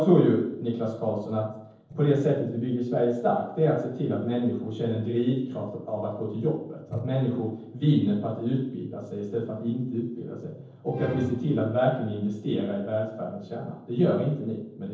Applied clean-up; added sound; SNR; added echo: neural separator model SepFormer DNS4.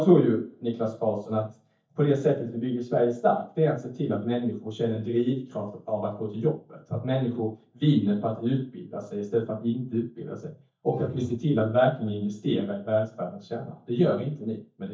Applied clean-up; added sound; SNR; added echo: neural mask model DeepFilterNet 3.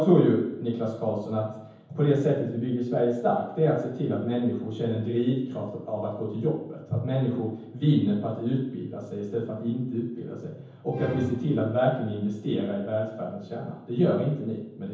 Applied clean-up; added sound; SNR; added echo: none; Musical instrument; 14 dB; reverberation time 0.9 s.